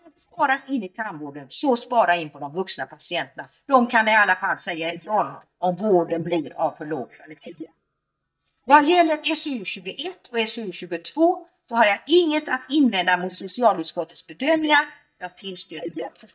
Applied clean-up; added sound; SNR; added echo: neural mask model DeepFilterNet 3.